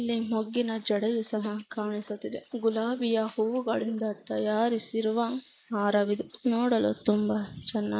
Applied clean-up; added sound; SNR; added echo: neural mask model Resemble Enhance denoiser.